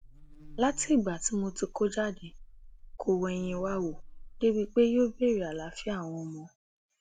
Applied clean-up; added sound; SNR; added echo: none; Buzz; 15 dB; none.